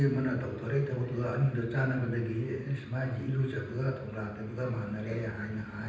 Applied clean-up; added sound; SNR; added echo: none; none; none; reverberation time 0.9 s.